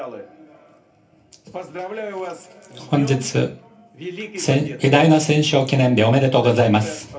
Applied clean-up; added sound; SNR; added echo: none; none; none; reverberation time 0.3 s.